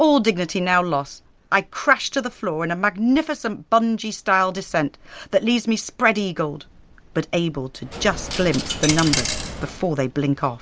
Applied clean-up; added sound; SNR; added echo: none; Coin (dropping); 5 dB; none.